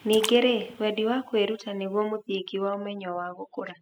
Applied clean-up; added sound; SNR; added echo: classical method spectral subtraction.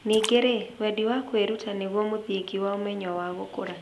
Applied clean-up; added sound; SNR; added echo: none; Splash, splatter; 16 dB; none.